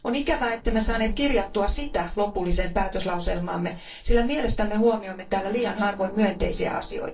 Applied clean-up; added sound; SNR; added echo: neural separator model SepFormer DNS4.